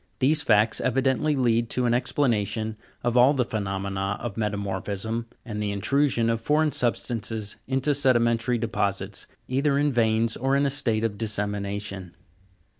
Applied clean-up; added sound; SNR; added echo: none; none; none; none.